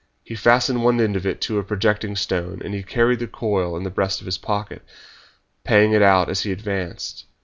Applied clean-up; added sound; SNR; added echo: none; none; none; none.